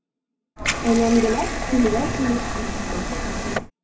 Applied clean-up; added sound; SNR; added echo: none; Liquid; 2 dB; reverberation time 0.3 s.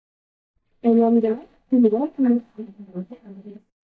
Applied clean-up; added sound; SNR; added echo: neural mask model DeepFilterNet 3.